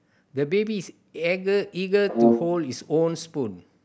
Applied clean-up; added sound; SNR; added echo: none; Brass instrument; -1 dB; none.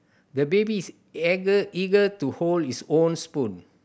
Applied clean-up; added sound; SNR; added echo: none; none; none; none.